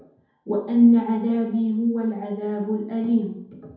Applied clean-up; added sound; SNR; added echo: none; none; none; reverberation time 0.8 s.